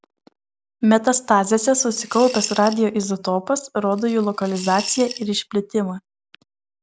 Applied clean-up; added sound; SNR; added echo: none; Coin (dropping) / Glass; 15 dB; none.